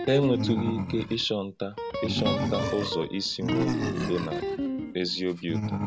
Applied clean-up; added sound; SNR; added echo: none; Animal + Guitar; 1 dB; none.